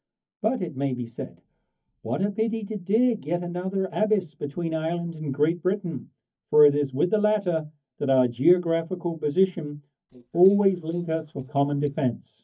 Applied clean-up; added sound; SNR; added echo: neural mask model DeepFilterNet 3.